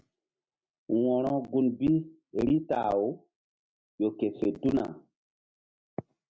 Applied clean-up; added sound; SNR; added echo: none; none; none; none.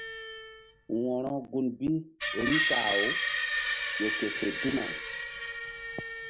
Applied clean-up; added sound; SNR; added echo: none; Screech; -2 dB; none.